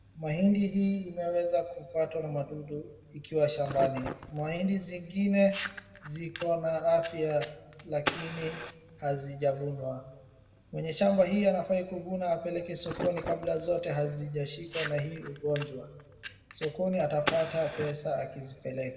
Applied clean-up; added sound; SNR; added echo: none; Fire; 12 dB; reverberation time 1.2 s.